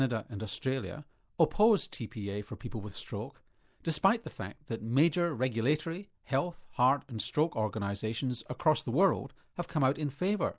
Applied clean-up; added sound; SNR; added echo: none; none; none; none.